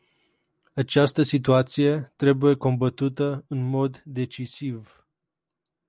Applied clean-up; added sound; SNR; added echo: none; none; none; none.